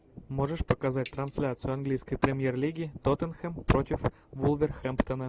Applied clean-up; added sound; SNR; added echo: none; Bicycle bell; 8 dB; none.